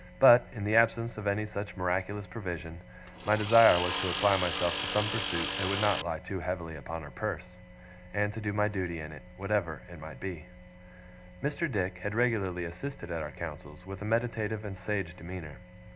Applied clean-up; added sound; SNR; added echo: none; Tools; 2 dB; none.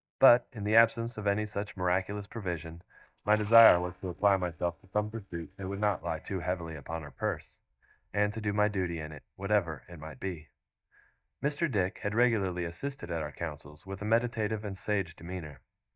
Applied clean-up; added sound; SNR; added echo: neural mask model DeepFilterNet 3.